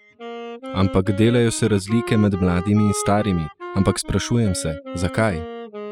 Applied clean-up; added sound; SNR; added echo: classical method spectral subtraction.